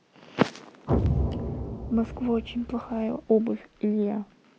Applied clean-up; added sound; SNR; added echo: none; Explosion; 3 dB; none.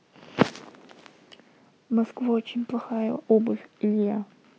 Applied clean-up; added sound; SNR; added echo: none; none; none; none.